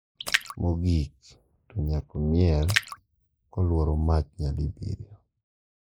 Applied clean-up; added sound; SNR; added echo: neural mask model Resemble Enhance denoiser.